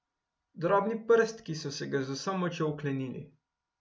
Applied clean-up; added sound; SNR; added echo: none; none; none; none.